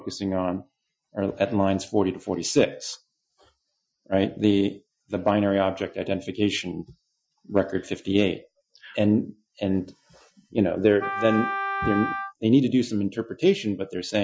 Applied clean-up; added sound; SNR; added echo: classical method Wiener filter.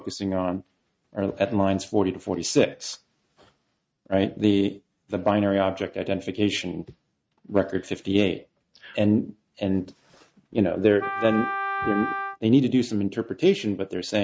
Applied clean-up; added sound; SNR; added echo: neural mask model RNNoise.